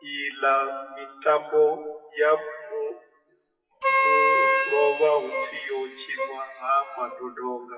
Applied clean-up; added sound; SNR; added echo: classical method WPE with log-MMSE.